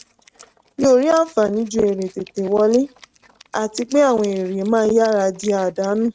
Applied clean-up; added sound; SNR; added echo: neural mask model RNNoise.